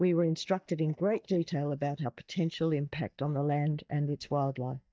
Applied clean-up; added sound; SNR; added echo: neural mask model DeepFilterNet 3.